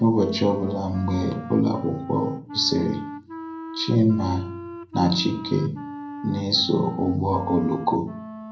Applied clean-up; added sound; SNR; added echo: none; Wind instrument, woodwind instrument; 13 dB; reverberation time 0.5 s.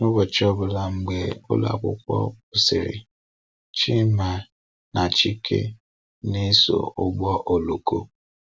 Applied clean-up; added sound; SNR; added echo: none; none; none; none.